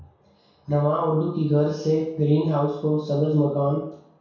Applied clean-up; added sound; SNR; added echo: none; none; none; reverberation time 0.6 s.